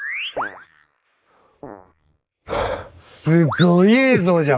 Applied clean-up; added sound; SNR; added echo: neural mask model Resemble Enhance denoiser.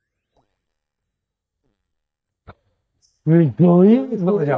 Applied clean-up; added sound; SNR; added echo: neural mask model DeepFilterNet 3.